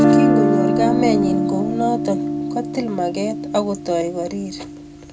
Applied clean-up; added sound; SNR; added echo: none; Guitar; -3 dB; reverberation time 0.2 s.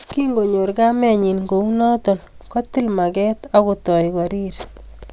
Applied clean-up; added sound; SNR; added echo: none; none; none; none.